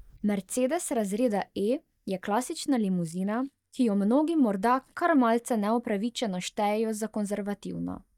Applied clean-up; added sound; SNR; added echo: neural mask model DeepFilterNet 3.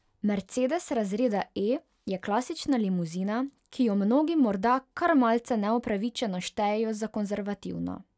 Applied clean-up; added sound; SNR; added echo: none; none; none; none.